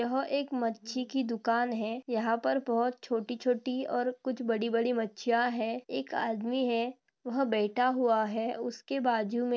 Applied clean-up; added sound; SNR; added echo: none; none; none; none.